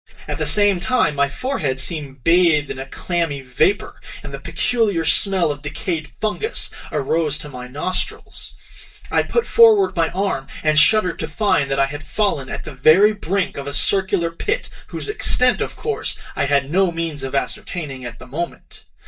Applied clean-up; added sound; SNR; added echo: neural mask model DeepFilterNet 3.